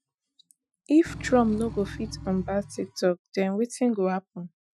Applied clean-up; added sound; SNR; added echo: classical method Wiener filter.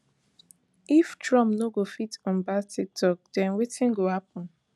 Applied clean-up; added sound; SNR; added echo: none; none; none; none.